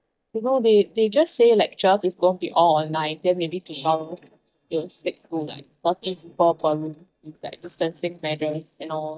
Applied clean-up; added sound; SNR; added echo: neural mask model DeepFilterNet 3.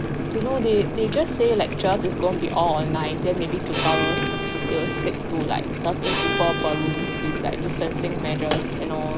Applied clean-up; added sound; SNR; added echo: none; Boiling + Bowed string instrument; 0 dB; none.